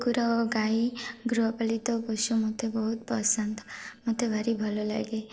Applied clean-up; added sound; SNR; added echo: neural separator model SepFormer DNS4.